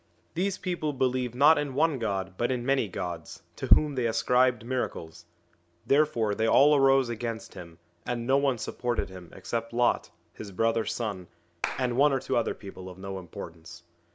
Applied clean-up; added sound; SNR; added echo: none; Clapping; 12 dB; none.